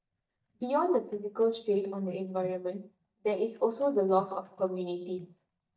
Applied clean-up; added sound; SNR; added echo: neural mask model DeepFilterNet 3.